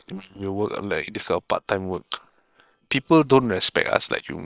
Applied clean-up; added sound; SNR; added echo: neural separator model SepFormer WHAM!.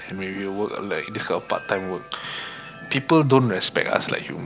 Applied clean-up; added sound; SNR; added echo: none; Wind chime; 20 dB; none.